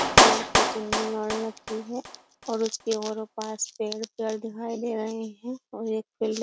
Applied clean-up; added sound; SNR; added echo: none; Clapping; -3 dB; none.